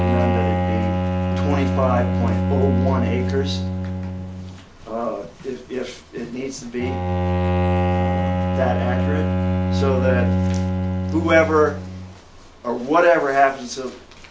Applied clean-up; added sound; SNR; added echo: none; Bowed string instrument; -2 dB; none.